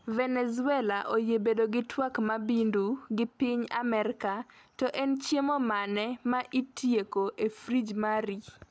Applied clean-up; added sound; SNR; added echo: none; none; none; none.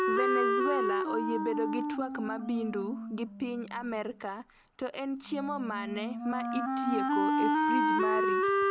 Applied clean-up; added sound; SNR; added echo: none; Wind instrument, woodwind instrument; -4 dB; none.